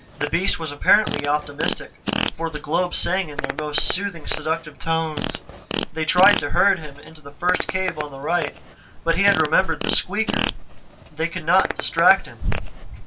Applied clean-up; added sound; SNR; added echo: none; Fart; 8 dB; reverberation time 0.2 s.